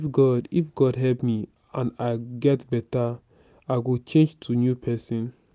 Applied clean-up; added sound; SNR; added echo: none; none; none; none.